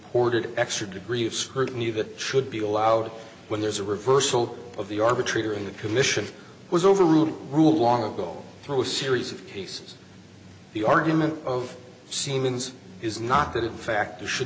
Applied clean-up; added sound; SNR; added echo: none; none; none; none.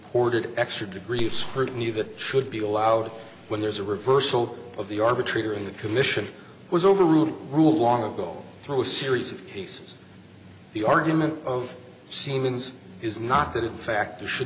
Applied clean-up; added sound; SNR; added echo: none; Gunshot, gunfire; 10 dB; none.